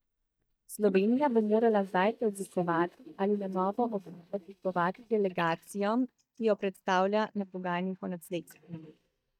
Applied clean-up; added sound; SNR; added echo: neural mask model DeepFilterNet 3.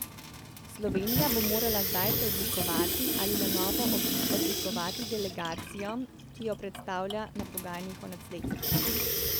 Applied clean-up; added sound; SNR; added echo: none; Sink (filling or washing) / Water tap, faucet; -4 dB; none.